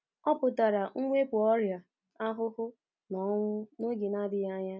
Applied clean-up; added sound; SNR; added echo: none; none; none; none.